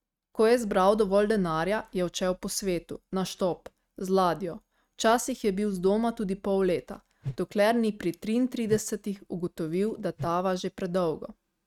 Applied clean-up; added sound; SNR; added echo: neural mask model RNNoise.